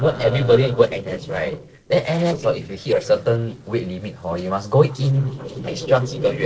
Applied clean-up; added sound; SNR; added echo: neural separator model SepFormer DNS4.